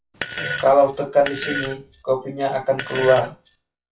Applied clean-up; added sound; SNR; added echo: classical method WPE with log-MMSE.